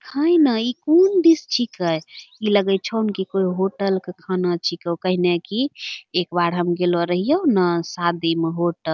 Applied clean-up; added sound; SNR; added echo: none; none; none; none.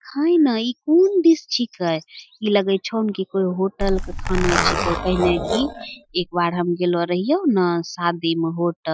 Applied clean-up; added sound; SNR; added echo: classical method Wiener filter.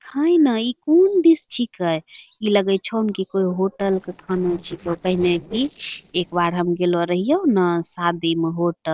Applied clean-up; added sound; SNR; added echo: neural separator model SepFormer DNS4.